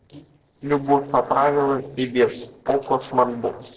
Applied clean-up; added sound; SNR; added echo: neural separator model SepFormer DNS4.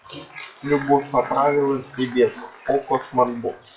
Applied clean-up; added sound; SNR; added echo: classical method WPE with log-MMSE.